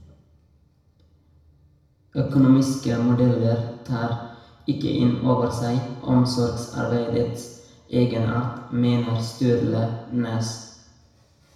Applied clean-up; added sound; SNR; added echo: none; none; none; reverberation time 1.0 s.